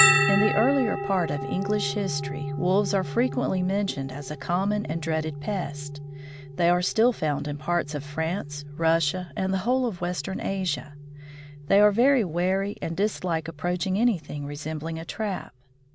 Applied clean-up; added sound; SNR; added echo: none; Bell; 6 dB; none.